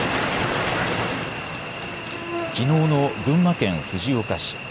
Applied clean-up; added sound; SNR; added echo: none; Cricket / Buzz; 11 dB; none.